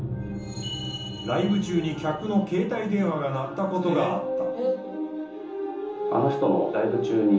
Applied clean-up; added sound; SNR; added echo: none; none; none; reverberation time 1.2 s.